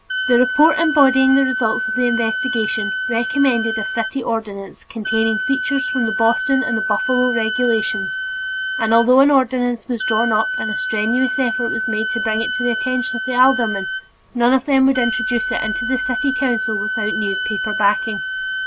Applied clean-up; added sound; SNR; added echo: none; Wind instrument, woodwind instrument; 3 dB; none.